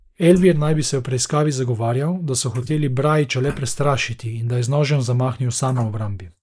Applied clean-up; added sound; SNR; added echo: neural mask model Resemble Enhance denoiser.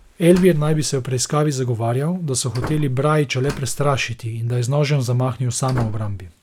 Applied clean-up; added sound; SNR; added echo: none; Slam; 14 dB; none.